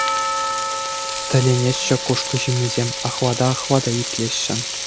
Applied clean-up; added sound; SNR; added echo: none; Percussion + Frying (food); 3 dB; none.